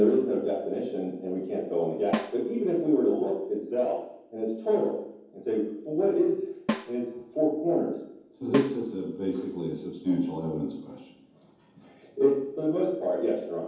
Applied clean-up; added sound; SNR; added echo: none; Snare drum; 9 dB; reverberation time 0.9 s.